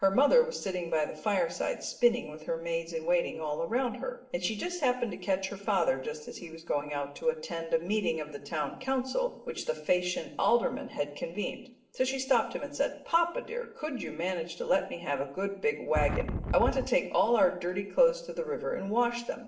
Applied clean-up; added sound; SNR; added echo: none; Wind; 2 dB; reverberation time 0.6 s.